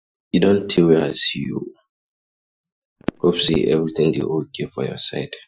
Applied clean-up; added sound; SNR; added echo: classical method Wiener filter.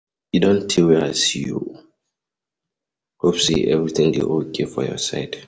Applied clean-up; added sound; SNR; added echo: none; none; none; none.